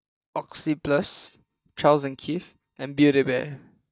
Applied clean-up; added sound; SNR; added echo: neural mask model DeepFilterNet 3.